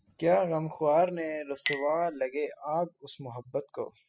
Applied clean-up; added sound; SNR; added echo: classical method spectral subtraction.